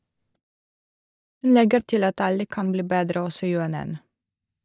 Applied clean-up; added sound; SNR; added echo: neural mask model DeepFilterNet 3.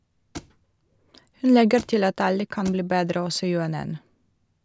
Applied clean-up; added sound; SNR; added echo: none; Thump, thud; 17 dB; none.